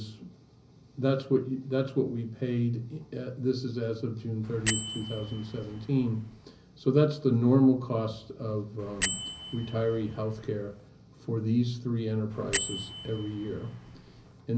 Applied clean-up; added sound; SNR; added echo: none; Bell; 7 dB; reverberation time 0.5 s.